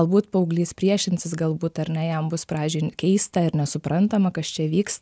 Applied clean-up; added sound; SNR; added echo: none; none; none; none.